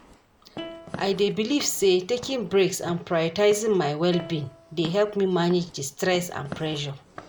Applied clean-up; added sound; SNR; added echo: none; Plucked string instrument + Walk, footsteps / Siren; 18 dB; none.